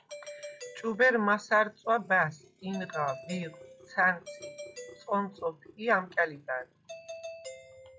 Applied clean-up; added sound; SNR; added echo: classical method log-MMSE.